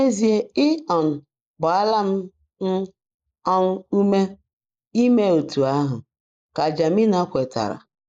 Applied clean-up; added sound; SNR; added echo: neural mask model Resemble Enhance denoiser.